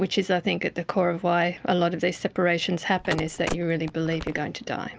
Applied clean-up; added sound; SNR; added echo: none; Telephone; 9 dB; none.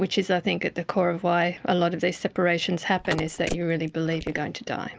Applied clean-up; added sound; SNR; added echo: neural mask model Resemble Enhance denoiser.